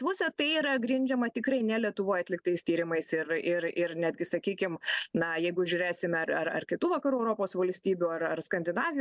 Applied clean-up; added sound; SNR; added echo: none; none; none; none.